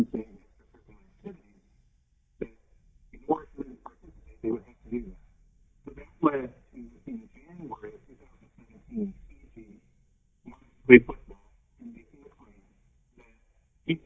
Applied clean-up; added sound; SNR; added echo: neural mask model DeepFilterNet 3.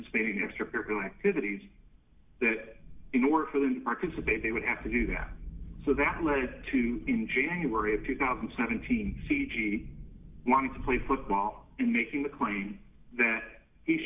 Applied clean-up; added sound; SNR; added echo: none; Thunderstorm; 13 dB; reverberation time 0.2 s.